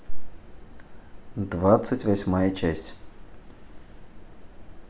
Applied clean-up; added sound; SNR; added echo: none; none; none; none.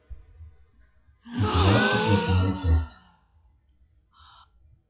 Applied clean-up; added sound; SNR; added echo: classical method WPE with log-MMSE.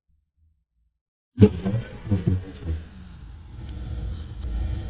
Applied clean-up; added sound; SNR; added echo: neural mask model DeepFilterNet 3.